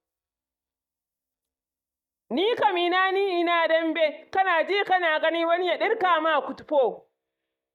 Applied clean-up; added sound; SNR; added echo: neural mask model DeepFilterNet 3.